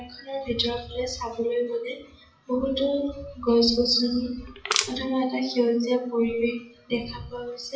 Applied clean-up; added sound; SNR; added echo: classical method WPE with log-MMSE.